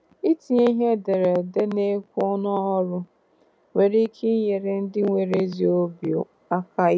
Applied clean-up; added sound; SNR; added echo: none; none; none; none.